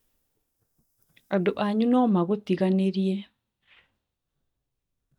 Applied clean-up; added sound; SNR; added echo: neural mask model DeepFilterNet 3.